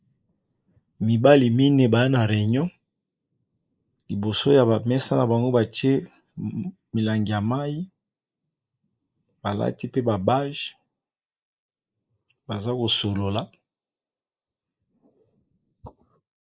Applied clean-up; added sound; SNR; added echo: neural mask model Resemble Enhance denoiser.